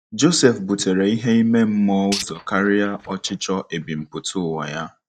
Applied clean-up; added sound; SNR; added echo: neural mask model DeepFilterNet 3.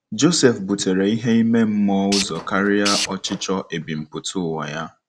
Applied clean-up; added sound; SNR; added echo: none; Tools; 8 dB; none.